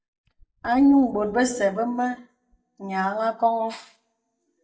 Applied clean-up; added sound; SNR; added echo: neural mask model DeepFilterNet 3.